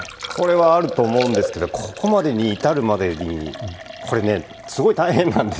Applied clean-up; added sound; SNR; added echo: none; Liquid; 12 dB; none.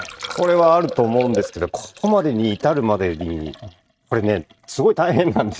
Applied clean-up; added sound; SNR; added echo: neural mask model RNNoise.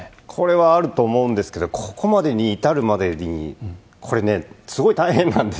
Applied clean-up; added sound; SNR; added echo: none; none; none; none.